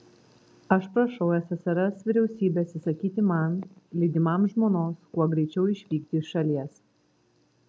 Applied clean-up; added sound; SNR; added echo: none; none; none; none.